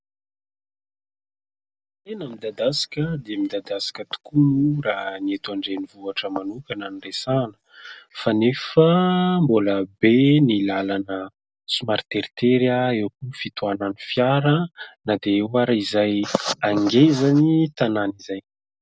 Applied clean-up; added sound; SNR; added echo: none; none; none; none.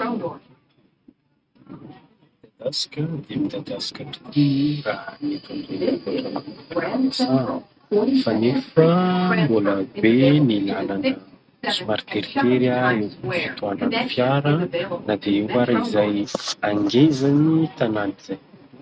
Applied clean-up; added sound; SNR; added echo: neural mask model RNNoise.